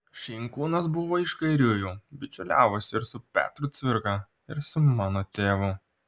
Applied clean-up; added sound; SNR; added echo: none; Rattle (instrument); 15 dB; none.